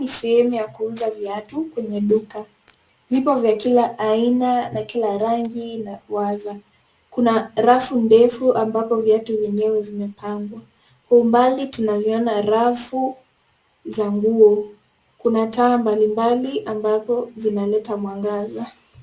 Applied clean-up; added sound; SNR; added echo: none; none; none; none.